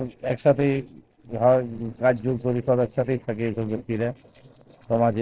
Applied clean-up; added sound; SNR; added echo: neural separator model SepFormer DNS4.